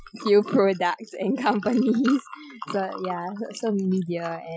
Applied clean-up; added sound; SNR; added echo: classical method Wiener filter.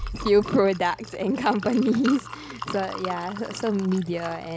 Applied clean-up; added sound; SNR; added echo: none; Liquid + Bass drum; 13 dB; none.